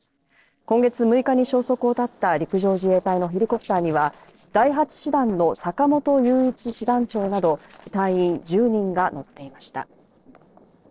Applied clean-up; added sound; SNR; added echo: neural separator model SepFormer DNS4.